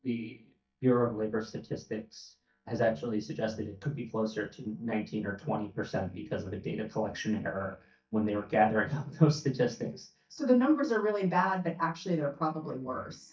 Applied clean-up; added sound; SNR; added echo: neural mask model DeepFilterNet 3.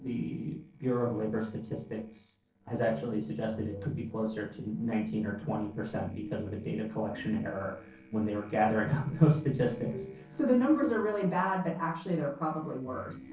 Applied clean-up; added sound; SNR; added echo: neural separator model SepFormer DNS4.